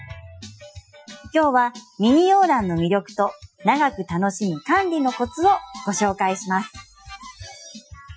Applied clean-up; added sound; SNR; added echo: classical method Wiener filter.